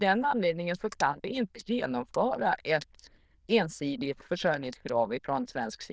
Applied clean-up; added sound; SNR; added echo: neural diffusion model UNIVERSE++.